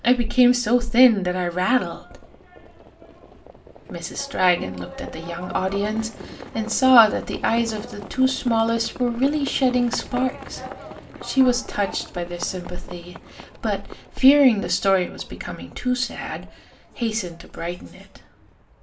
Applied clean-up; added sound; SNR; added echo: none; Livestock, farm animals, working animals; 17 dB; reverberation time 0.3 s.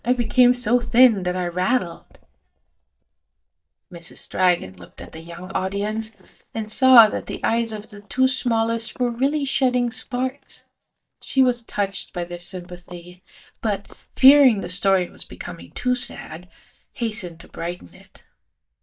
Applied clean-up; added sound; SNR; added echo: neural mask model DeepFilterNet 3.